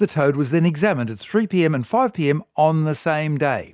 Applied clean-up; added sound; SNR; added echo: none; none; none; none.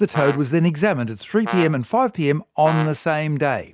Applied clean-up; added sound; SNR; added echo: none; Brass instrument; 13 dB; none.